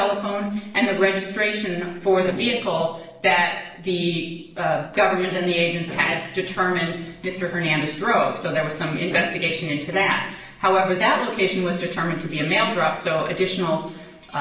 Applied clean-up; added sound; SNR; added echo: neural separator model SepFormer DNS4.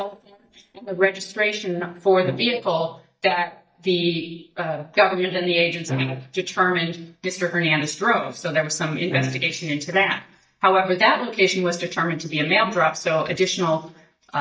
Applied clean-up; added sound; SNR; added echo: neural mask model DeepFilterNet 3.